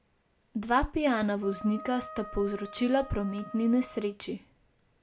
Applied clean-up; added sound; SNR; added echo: none; Wind instrument, woodwind instrument; 15 dB; none.